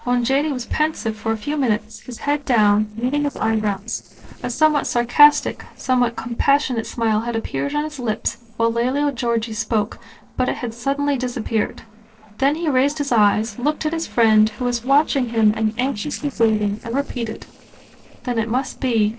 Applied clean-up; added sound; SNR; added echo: neural separator model SepFormer DNS4.